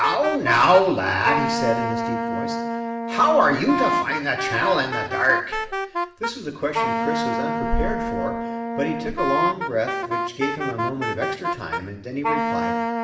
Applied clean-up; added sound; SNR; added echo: none; Wind instrument, woodwind instrument; 2 dB; reverberation time 0.8 s.